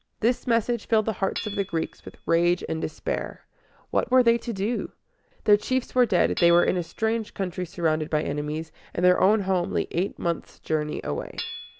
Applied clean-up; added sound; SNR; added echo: none; Hammer / Chink, clink; 20 dB; none.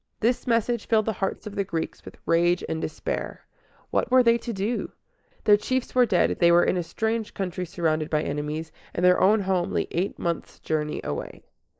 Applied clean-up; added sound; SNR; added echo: neural mask model Resemble Enhance denoiser.